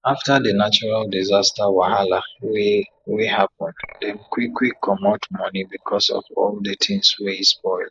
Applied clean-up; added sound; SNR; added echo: neural mask model Resemble Enhance denoiser.